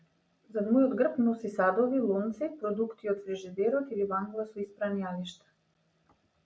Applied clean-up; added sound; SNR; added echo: none; none; none; none.